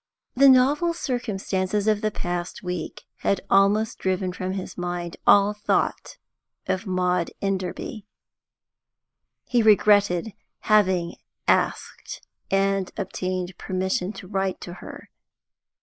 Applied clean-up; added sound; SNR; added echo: neural mask model Resemble Enhance denoiser.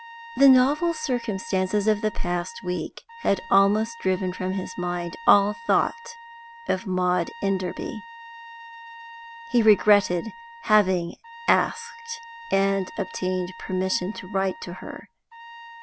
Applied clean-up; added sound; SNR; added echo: none; Trumpet; 18 dB; none.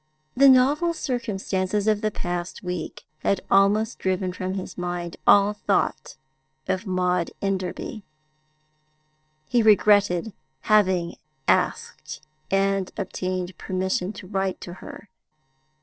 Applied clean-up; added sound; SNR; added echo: neural separator model SepFormer DNS4.